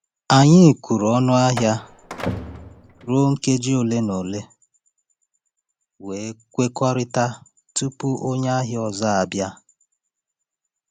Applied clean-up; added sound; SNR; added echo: none; Slam; 13 dB; none.